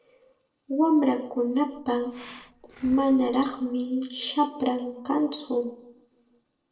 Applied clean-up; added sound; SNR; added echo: neural separator model SepFormer DNS4.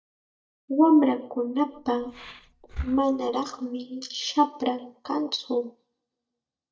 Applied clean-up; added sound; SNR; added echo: neural mask model DeepFilterNet 3.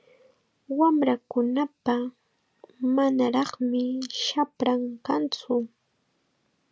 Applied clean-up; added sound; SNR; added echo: none; none; none; none.